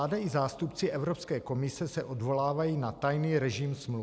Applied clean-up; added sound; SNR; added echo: none; none; none; none.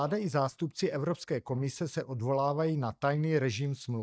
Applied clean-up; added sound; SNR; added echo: neural mask model DeepFilterNet 3.